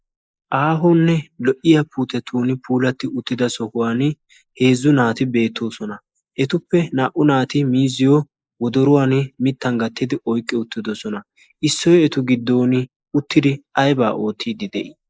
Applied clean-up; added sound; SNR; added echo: neural mask model Resemble Enhance denoiser.